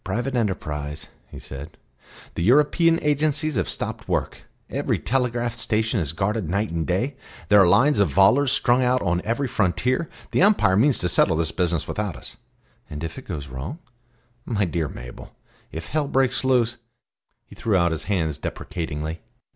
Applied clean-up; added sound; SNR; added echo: none; none; none; none.